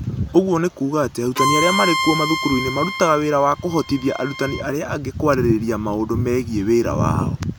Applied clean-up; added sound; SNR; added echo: none; Bowed string instrument; 5 dB; none.